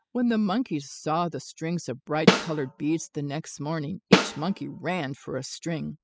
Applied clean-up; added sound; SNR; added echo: classical method spectral subtraction.